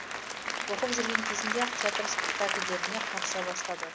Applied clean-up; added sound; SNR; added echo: none; Applause / Crowd; -3 dB; none.